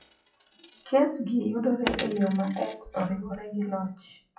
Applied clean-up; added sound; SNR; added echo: classical method WPE with log-MMSE.